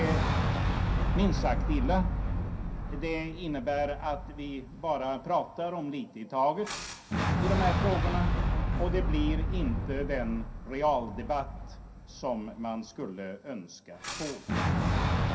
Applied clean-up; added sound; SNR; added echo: none; Boom; -2 dB; reverberation time 0.3 s.